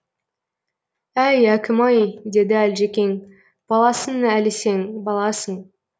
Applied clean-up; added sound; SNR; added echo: none; none; none; none.